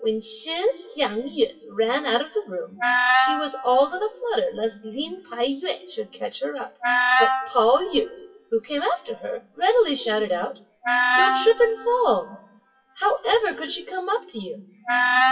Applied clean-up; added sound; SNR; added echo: classical method WPE with log-MMSE.